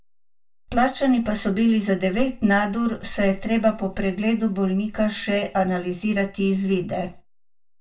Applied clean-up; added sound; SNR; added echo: none; none; none; reverberation time 0.1 s.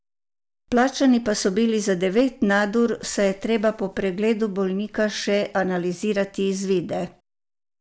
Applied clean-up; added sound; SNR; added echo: none; none; none; none.